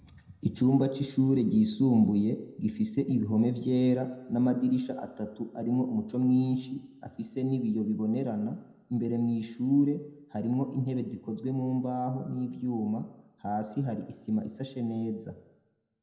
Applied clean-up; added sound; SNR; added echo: none; none; none; reverberation time 0.7 s.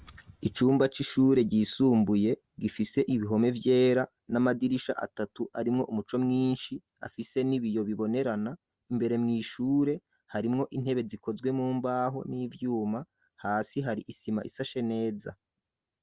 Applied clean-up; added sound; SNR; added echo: none; none; none; none.